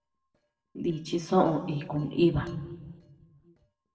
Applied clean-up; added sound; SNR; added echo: neural separator model SepFormer DNS4.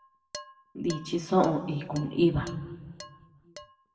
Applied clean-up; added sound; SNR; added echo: none; Dishes, pots, and pans; 18 dB; reverberation time 1.4 s.